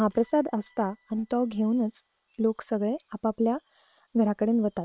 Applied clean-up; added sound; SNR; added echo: neural separator model SepFormer WHAM!.